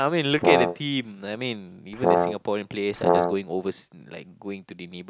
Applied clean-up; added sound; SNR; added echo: none; Brass instrument; -5 dB; none.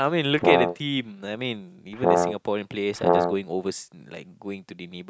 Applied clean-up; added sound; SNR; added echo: neural mask model RNNoise.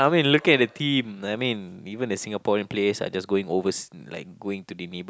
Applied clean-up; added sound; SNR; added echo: none; none; none; none.